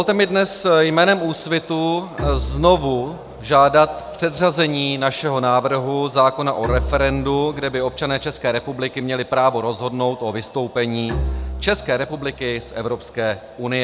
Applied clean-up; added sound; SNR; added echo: none; Bowed string instrument; 12 dB; none.